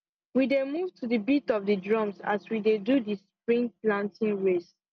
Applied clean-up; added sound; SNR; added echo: none; none; none; none.